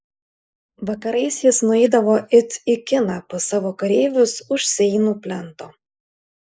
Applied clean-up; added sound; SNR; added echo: neural mask model Resemble Enhance denoiser.